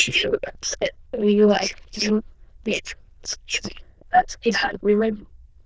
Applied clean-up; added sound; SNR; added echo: neural diffusion model UNIVERSE++.